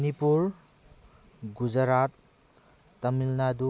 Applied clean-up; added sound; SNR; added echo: none; none; none; none.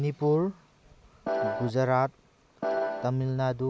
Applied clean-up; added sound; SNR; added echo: none; Piano; 0 dB; none.